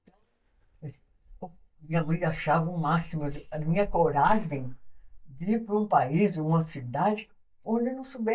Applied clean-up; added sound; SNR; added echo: neural mask model DeepFilterNet 3.